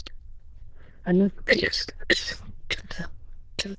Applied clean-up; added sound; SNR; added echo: neural diffusion model UNIVERSE++.